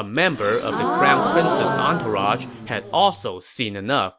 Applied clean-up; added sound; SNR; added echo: none; Gasp; 1 dB; none.